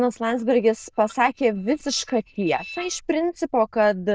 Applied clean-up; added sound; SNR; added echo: neural diffusion model UNIVERSE++.